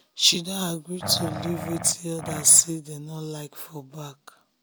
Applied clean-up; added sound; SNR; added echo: none; Growling; 8 dB; none.